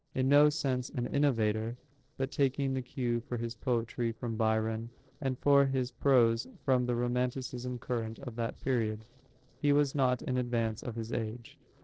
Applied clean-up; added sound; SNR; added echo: neural separator model SepFormer DNS4.